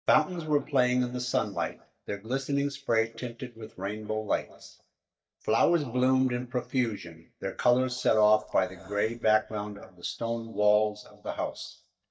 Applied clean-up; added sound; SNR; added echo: neural mask model DeepFilterNet 3.